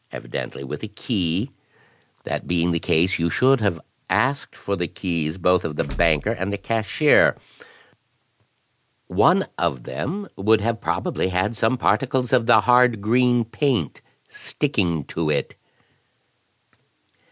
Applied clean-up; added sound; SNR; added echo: none; Door / Car; 12 dB; none.